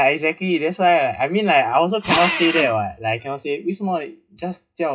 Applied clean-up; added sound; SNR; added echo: classical method WPE with log-MMSE.